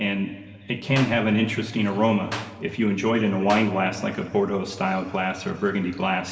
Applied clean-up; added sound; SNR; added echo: none; Clapping; 12 dB; reverberation time 2.8 s.